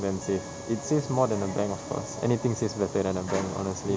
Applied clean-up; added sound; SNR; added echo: none; Wind instrument, woodwind instrument; 18 dB; none.